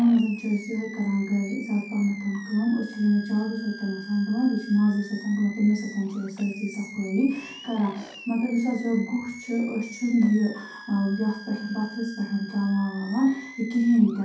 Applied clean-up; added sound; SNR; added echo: none; Animal; 18 dB; reverberation time 0.6 s.